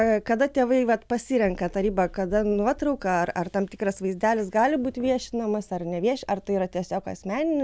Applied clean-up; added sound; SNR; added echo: none; none; none; none.